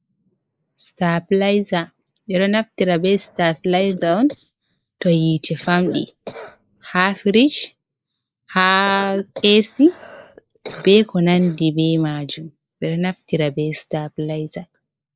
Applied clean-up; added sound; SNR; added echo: neural mask model Resemble Enhance denoiser.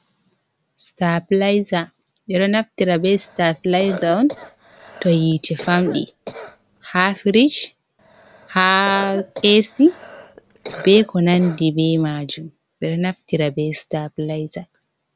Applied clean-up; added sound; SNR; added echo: none; Cough; 15 dB; none.